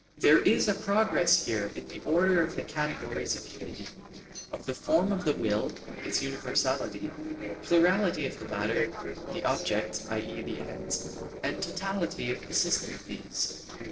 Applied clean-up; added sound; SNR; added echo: neural separator model SepFormer DNS4.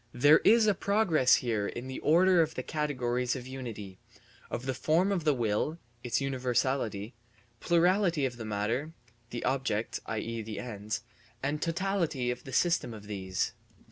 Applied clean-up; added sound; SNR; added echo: none; none; none; none.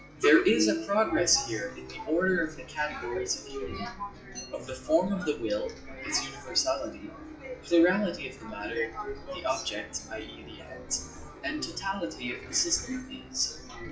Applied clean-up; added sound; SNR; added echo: classical method WPE with log-MMSE.